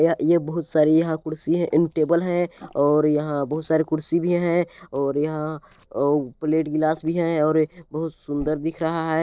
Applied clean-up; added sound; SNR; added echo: neural separator model SepFormer DNS4.